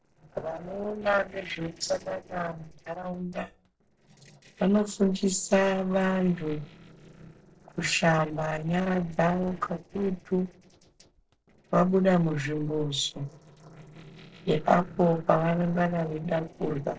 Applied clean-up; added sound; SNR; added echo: neural separator model SepFormer DNS4.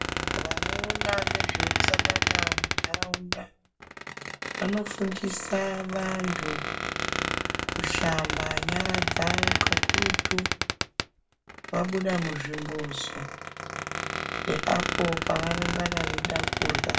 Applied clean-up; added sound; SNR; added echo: none; Squeak; -3 dB; reverberation time 0.2 s.